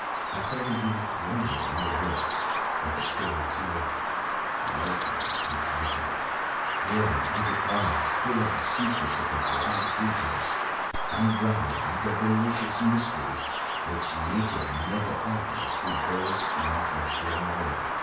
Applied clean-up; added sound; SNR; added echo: none; Bird vocalization, bird call, bird song; -4 dB; reverberation time 0.5 s.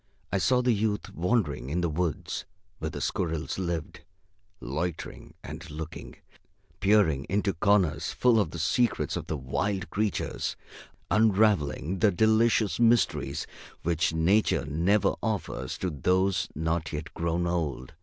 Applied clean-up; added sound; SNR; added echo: none; none; none; none.